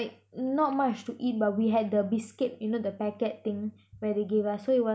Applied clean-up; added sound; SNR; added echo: none; none; none; none.